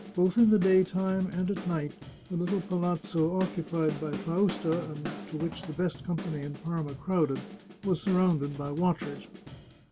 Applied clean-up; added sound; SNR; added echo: none; Drum / Drum kit; 13 dB; none.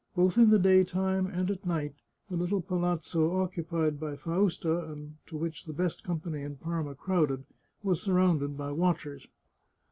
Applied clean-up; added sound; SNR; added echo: none; none; none; none.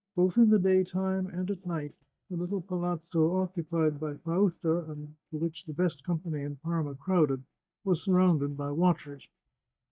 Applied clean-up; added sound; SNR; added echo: neural mask model DeepFilterNet 3.